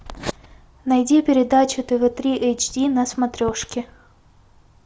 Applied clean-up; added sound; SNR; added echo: none; none; none; none.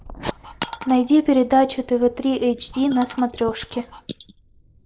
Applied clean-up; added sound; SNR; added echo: neural mask model Resemble Enhance denoiser.